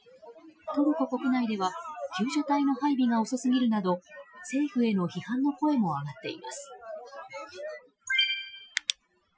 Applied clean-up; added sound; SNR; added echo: classical method Wiener filter.